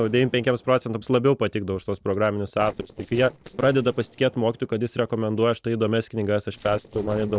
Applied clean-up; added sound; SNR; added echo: neural separator model SepFormer DNS4.